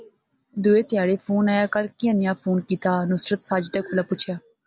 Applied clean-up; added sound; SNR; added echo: none; none; none; none.